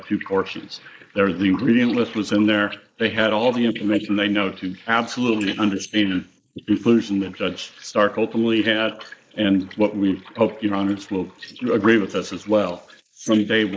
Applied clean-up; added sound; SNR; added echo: neural mask model Resemble Enhance denoiser.